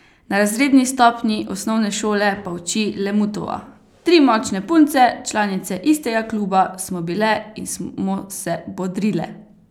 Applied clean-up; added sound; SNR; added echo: none; none; none; none.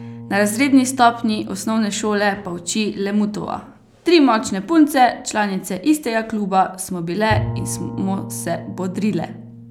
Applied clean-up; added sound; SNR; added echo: none; Bowed string instrument; 14 dB; none.